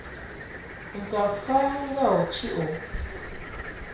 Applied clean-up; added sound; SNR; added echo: none; Cricket; 9 dB; reverberation time 0.6 s.